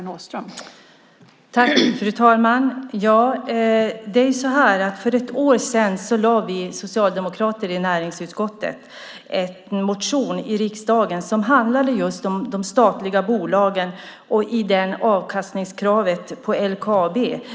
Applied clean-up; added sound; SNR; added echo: none; none; none; none.